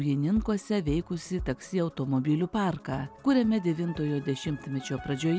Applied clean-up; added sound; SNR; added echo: none; none; none; none.